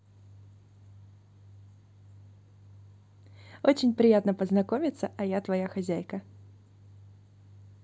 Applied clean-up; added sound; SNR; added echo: none; none; none; none.